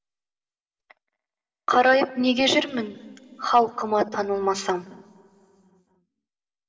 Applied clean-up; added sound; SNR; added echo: none; none; none; reverberation time 2.5 s.